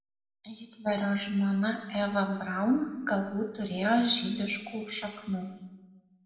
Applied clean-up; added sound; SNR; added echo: none; none; none; reverberation time 1.2 s.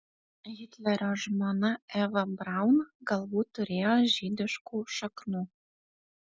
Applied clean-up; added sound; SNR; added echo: none; none; none; none.